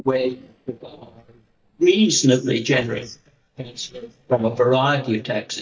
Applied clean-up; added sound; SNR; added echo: neural mask model DeepFilterNet 3.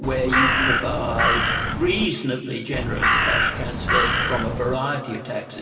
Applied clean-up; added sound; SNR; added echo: none; Crow; -4 dB; reverberation time 2.8 s.